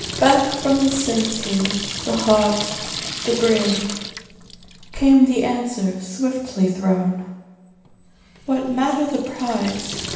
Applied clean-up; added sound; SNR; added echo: none; Sink (filling or washing) / Water tap, faucet; 10 dB; reverberation time 0.9 s.